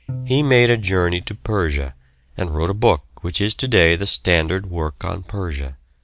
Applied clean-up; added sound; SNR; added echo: none; Bowed string instrument; 16 dB; none.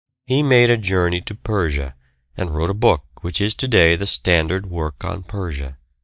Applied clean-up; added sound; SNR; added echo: neural mask model DeepFilterNet 3.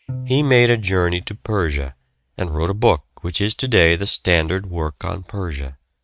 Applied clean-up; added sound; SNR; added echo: neural mask model RNNoise.